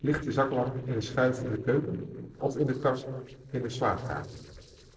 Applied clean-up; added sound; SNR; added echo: neural separator model SepFormer DNS4.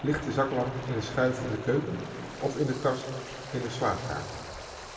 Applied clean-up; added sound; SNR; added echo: none; Waves, surf; 12 dB; reverberation time 1.8 s.